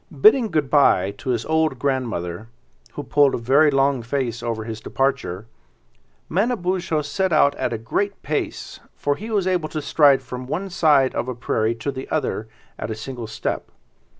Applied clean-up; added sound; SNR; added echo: none; none; none; none.